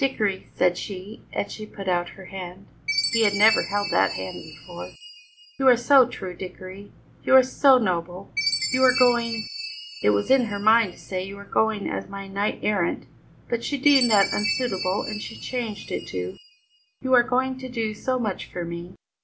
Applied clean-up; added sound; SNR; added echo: none; Chime; 10 dB; none.